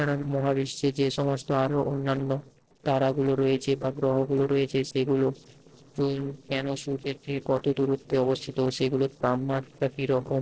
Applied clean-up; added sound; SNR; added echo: neural separator model SepFormer DNS4.